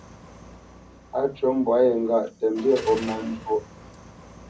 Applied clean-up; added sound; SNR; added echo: none; Car; 18 dB; reverberation time 0.4 s.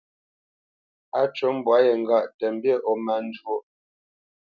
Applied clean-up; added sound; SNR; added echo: none; none; none; none.